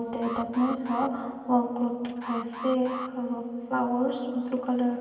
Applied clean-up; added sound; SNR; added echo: none; Alarm; 12 dB; reverberation time 2.6 s.